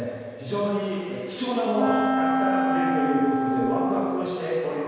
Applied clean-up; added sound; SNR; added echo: none; Wind instrument, woodwind instrument; -1 dB; reverberation time 1.9 s.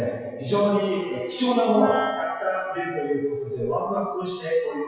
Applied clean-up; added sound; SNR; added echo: classical method WPE with log-MMSE.